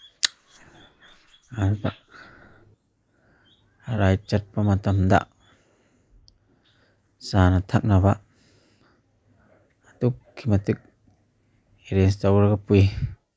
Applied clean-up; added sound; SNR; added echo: neural mask model Resemble Enhance denoiser.